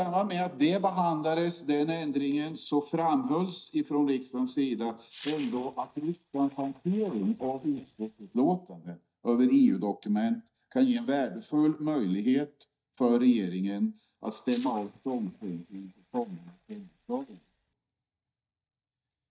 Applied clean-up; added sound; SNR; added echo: neural mask model DeepFilterNet 3.